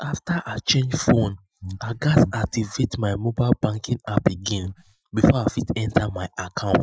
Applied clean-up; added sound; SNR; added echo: classical method Wiener filter.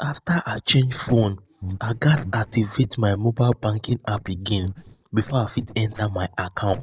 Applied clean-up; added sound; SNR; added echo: neural separator model SepFormer DNS4.